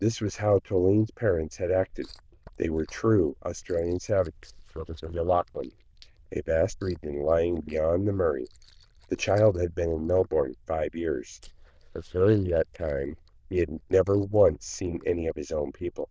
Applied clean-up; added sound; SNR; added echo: neural diffusion model UNIVERSE++.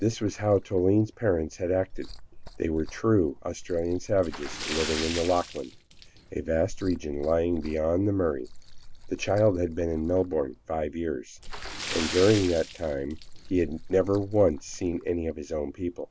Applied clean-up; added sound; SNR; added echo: none; Liquid + Splash, splatter; 12 dB; none.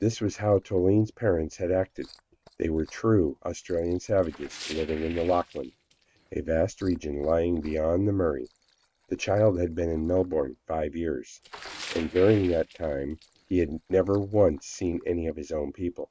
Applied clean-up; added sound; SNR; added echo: neural mask model RNNoise.